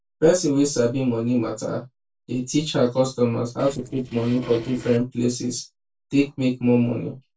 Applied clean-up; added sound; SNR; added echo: neural separator model SepFormer DNS4.